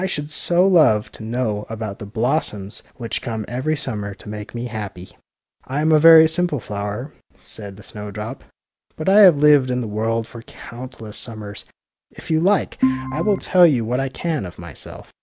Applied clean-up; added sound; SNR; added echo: none; Organ; 4 dB; none.